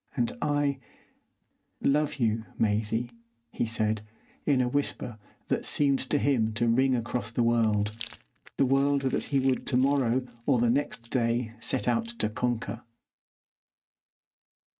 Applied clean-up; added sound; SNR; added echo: neural mask model RNNoise.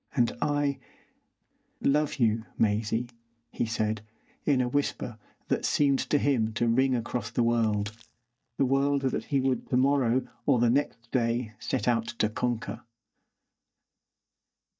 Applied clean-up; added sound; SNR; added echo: neural mask model DeepFilterNet 3.